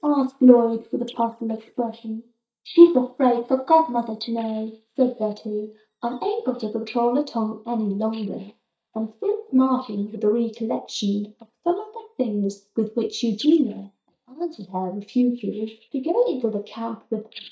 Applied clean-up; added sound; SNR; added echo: neural mask model DeepFilterNet 3.